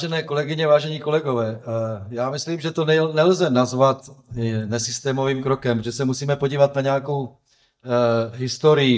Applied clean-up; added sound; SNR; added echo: neural mask model DeepFilterNet 3.